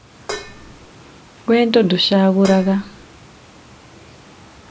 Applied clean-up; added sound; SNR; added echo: none; Dishes, pots, and pans; 12 dB; none.